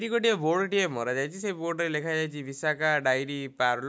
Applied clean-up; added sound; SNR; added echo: none; none; none; none.